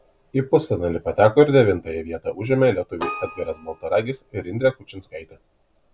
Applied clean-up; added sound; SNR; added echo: none; Keyboard (musical); 18 dB; none.